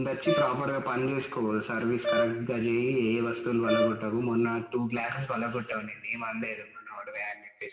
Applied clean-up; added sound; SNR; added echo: none; Brass instrument; 3 dB; reverberation time 2.0 s.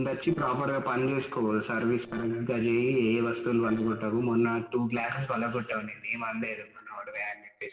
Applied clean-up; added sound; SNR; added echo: neural separator model SepFormer DNS4.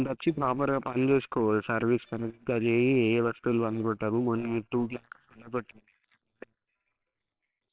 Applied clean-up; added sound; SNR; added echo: neural separator model SepFormer WHAMR!.